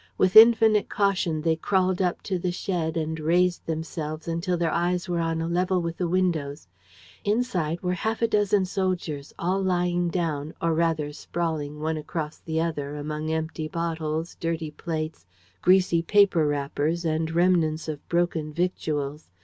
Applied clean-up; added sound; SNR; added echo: none; none; none; none.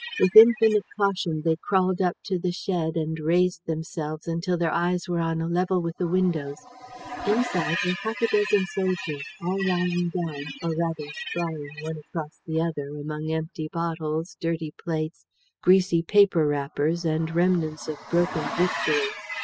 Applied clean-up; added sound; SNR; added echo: classical method spectral subtraction.